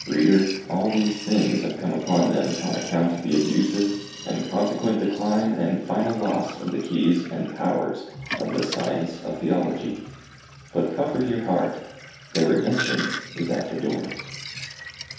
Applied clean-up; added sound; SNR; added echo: none; Sink (filling or washing); 13 dB; reverberation time 0.8 s.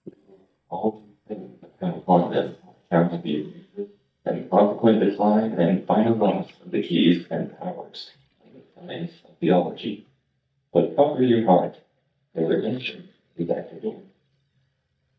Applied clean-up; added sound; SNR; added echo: neural mask model DeepFilterNet 3.